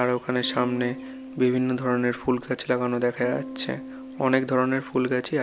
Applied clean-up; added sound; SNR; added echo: none; Electric guitar / Strum; 14 dB; none.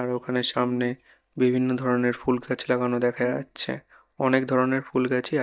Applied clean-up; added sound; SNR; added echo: neural mask model DeepFilterNet 3.